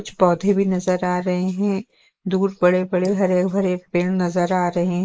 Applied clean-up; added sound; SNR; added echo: neural mask model Resemble Enhance denoiser.